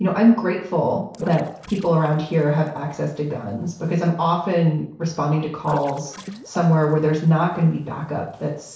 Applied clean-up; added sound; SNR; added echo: neural separator model SepFormer DNS4.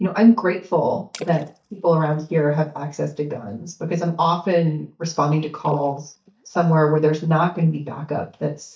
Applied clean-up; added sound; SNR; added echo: neural mask model DeepFilterNet 3.